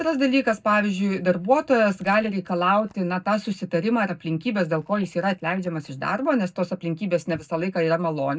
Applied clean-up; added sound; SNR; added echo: neural mask model DeepFilterNet 3.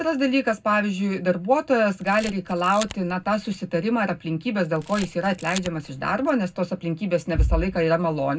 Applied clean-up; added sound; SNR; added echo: none; Camera; 18 dB; reverberation time 0.3 s.